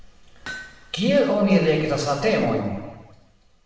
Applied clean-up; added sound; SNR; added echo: none; Hammer; 19 dB; reverberation time 1.1 s.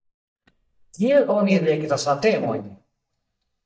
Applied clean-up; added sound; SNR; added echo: neural mask model DeepFilterNet 3.